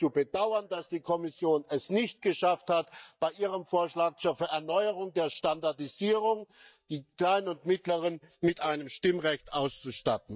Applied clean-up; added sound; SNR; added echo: neural mask model DeepFilterNet 3.